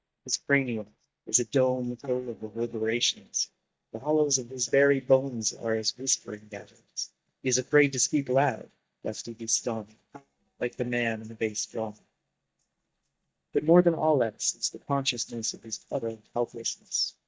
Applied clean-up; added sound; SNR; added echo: neural mask model DeepFilterNet 3.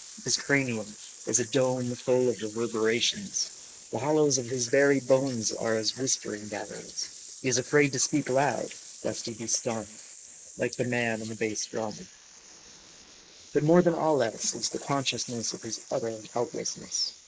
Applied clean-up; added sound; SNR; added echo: neural mask model Resemble Enhance denoiser.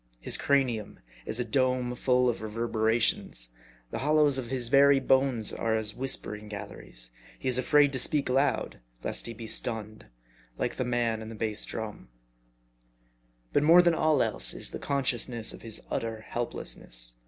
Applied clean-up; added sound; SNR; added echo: none; none; none; none.